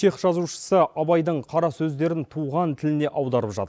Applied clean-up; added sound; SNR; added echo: none; none; none; none.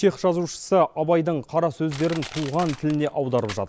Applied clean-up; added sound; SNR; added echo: none; Crushing; 19 dB; none.